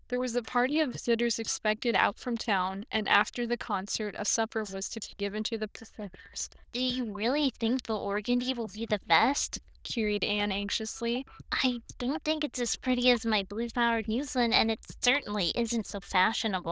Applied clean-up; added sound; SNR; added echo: neural diffusion model UNIVERSE++.